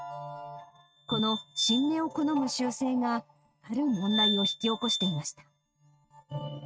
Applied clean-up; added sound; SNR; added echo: neural mask model RNNoise.